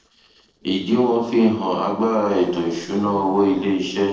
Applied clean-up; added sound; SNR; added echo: neural separator model SepFormer DNS4.